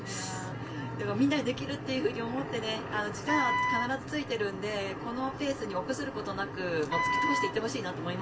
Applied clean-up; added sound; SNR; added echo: none; Wind instrument, woodwind instrument; 0 dB; reverberation time 0.2 s.